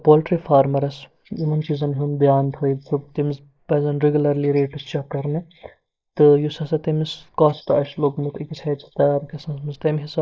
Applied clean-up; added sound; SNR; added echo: neural mask model Resemble Enhance denoiser.